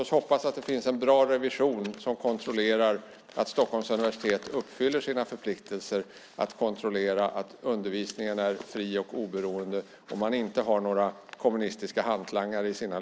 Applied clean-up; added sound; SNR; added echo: none; none; none; none.